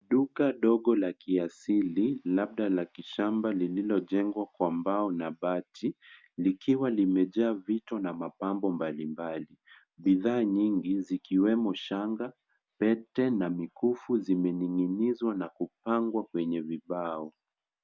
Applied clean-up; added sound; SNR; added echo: none; none; none; none.